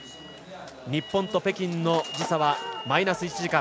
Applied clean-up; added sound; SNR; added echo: none; none; none; none.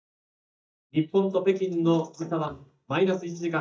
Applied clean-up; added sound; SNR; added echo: neural mask model DeepFilterNet 3.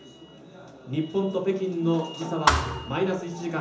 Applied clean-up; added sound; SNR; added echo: none; Thump, thud; -1 dB; reverberation time 0.6 s.